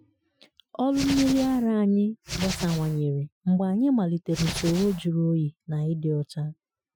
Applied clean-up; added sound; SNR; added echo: classical method Wiener filter.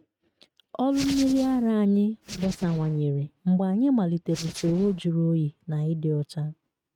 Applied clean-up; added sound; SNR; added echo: neural mask model RNNoise.